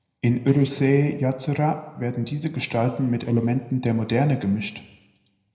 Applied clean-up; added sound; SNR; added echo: neural separator model SepFormer DNS4.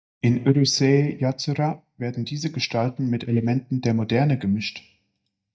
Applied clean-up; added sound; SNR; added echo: neural mask model DeepFilterNet 3.